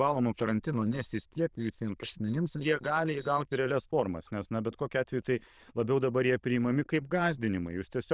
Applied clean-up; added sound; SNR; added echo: neural diffusion model UNIVERSE++.